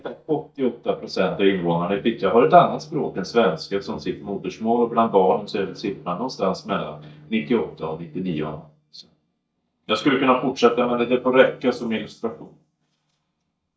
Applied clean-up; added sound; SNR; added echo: neural mask model DeepFilterNet 3.